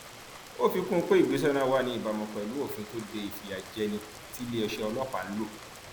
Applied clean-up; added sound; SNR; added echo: none; Rain; 15 dB; none.